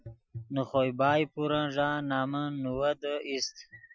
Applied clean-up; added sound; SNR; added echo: classical method Wiener filter.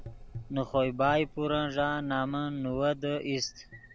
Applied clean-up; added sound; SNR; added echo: none; Gurgling / Engine; 16 dB; none.